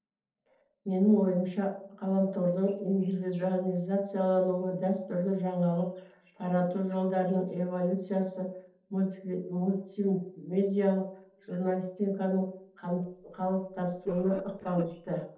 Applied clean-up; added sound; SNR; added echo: neural separator model SepFormer DNS4.